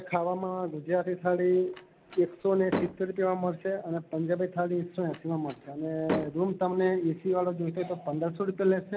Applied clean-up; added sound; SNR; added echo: none; Slam; 10 dB; none.